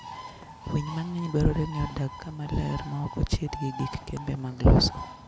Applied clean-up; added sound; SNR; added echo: none; Bird; 14 dB; none.